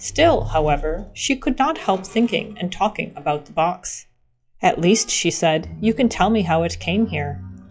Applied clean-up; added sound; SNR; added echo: classical method log-MMSE.